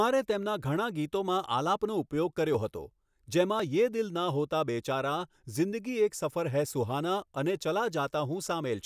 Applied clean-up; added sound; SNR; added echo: none; none; none; none.